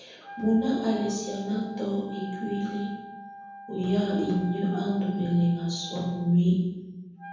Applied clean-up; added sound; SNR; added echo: none; Wind instrument, woodwind instrument; 16 dB; reverberation time 1.1 s.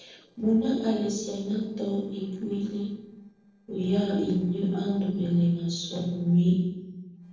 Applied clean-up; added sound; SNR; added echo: neural separator model SepFormer DNS4.